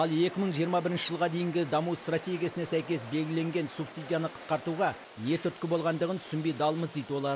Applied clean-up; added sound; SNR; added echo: none; none; none; none.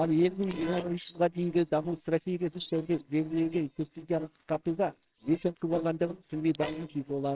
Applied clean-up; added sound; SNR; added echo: neural separator model SepFormer WHAMR!.